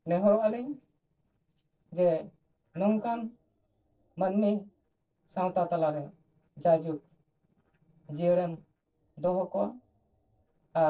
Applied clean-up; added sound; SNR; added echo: neural separator model SepFormer DNS4.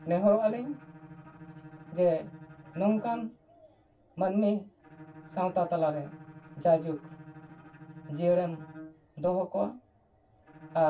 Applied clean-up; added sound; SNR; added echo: none; Bowed string instrument; 19 dB; reverberation time 0.1 s.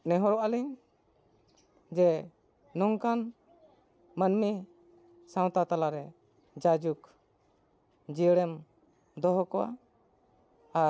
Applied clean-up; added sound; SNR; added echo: none; none; none; none.